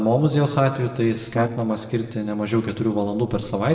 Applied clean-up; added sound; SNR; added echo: neural separator model SepFormer DNS4.